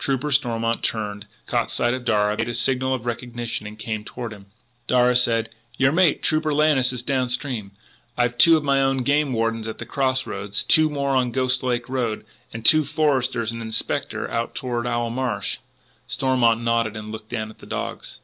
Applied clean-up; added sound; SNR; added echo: none; none; none; none.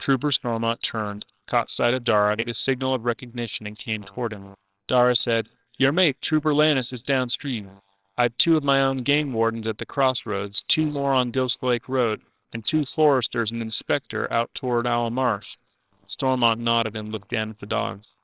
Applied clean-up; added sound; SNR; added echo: neural separator model SepFormer WHAMR!.